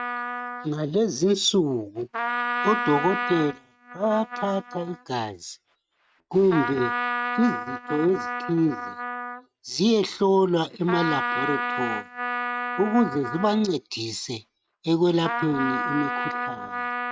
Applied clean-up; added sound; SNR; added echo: neural mask model RNNoise.